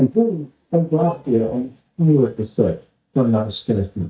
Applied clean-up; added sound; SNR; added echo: neural mask model DeepFilterNet 3.